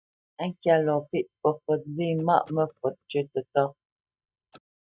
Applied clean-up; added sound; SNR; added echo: neural mask model DeepFilterNet 3.